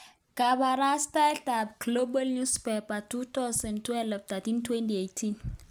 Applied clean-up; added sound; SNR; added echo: none; none; none; none.